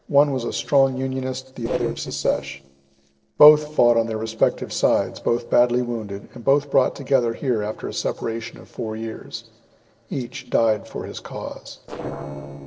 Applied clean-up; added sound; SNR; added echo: neural separator model SepFormer DNS4.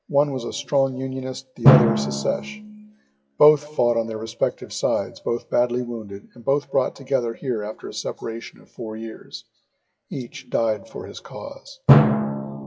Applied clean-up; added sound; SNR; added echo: classical method WPE with log-MMSE.